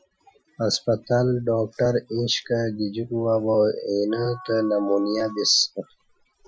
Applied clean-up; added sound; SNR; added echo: classical method Wiener filter.